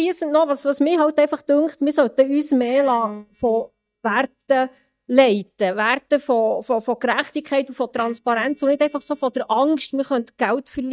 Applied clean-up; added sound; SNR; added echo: neural mask model DeepFilterNet 3.